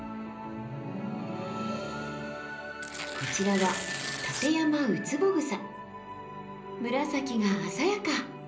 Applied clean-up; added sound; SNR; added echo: none; Tearing; 7 dB; reverberation time 0.5 s.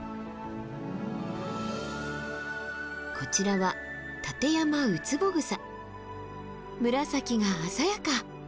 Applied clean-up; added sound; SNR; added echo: none; none; none; none.